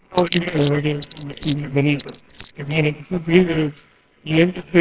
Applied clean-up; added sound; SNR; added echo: neural separator model SepFormer WHAMR!.